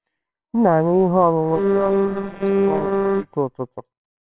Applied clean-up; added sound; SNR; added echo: neural separator model SepFormer WHAMR!.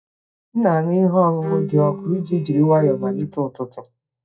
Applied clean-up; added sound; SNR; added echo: neural mask model DeepFilterNet 3.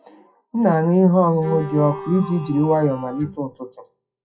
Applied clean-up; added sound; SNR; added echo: classical method WPE with log-MMSE.